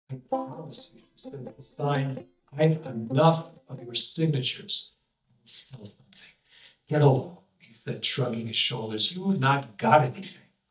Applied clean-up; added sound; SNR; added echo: neural mask model DeepFilterNet 3.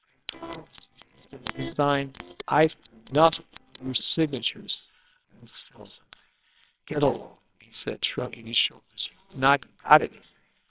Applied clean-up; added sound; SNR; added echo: neural separator model SepFormer WHAMR!.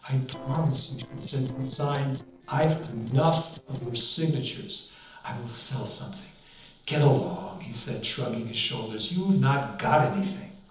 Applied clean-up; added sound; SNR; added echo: neural separator model SepFormer DNS4.